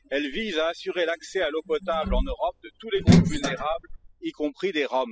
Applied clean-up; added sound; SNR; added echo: classical method spectral subtraction.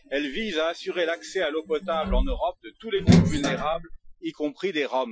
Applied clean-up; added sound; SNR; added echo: classical method Wiener filter.